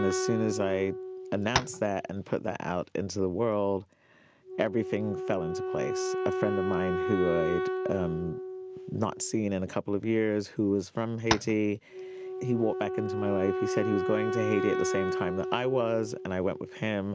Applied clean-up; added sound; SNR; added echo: none; Wind instrument, woodwind instrument + Tap; 3 dB; none.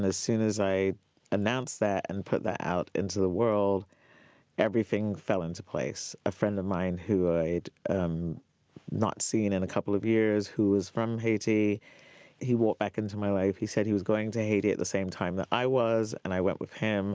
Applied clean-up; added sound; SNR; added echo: none; none; none; none.